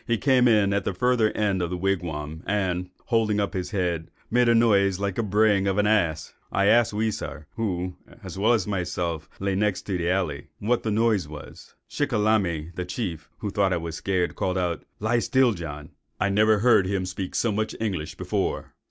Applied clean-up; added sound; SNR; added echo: none; none; none; none.